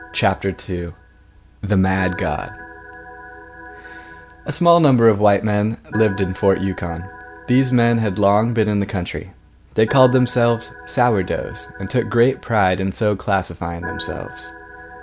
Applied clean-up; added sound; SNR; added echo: none; Organ; 18 dB; none.